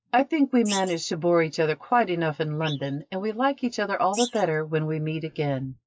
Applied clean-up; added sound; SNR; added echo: neural mask model Resemble Enhance denoiser.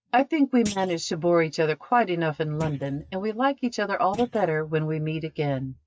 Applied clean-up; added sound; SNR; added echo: neural mask model RNNoise.